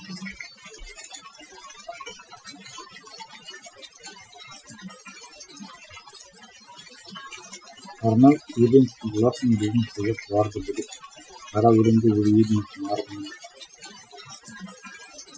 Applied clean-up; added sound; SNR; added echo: classical method Wiener filter.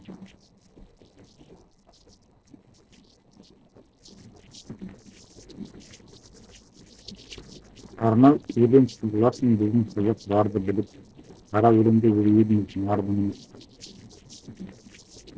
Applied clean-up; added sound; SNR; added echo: neural separator model SepFormer DNS4.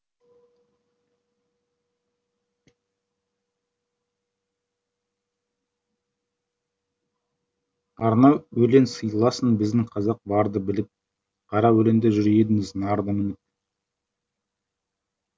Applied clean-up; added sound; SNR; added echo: none; none; none; none.